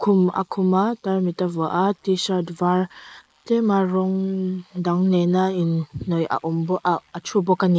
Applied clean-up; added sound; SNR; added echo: neural mask model Resemble Enhance denoiser.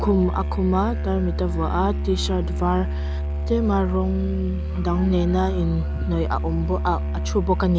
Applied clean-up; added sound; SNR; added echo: none; Musical instrument; 1 dB; none.